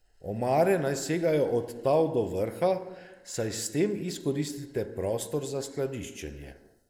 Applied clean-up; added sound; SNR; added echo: neural mask model Resemble Enhance denoiser.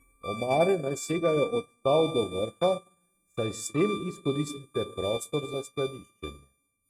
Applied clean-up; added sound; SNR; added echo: neural mask model RNNoise.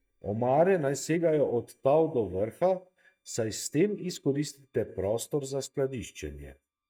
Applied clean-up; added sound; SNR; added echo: neural mask model DeepFilterNet 3.